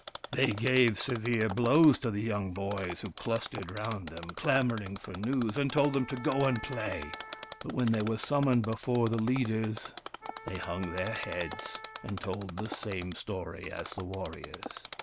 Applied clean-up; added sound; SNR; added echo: none; Wind instrument, woodwind instrument + Mechanisms; 13 dB; none.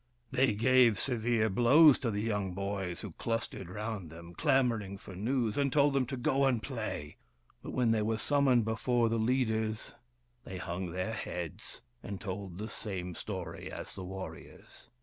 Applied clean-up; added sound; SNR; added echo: none; none; none; none.